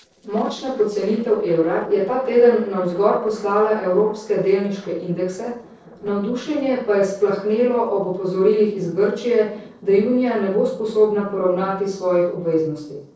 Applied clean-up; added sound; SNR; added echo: neural separator model SepFormer DNS4.